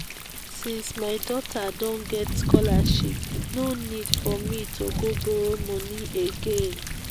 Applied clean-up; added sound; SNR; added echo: none; Thunder; -2 dB; none.